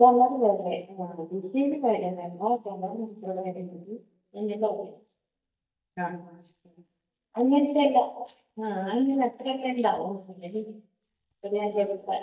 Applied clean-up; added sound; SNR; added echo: neural mask model DeepFilterNet 3.